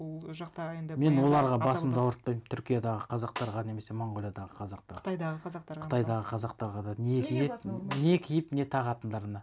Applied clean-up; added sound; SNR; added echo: none; Snare drum; 13 dB; none.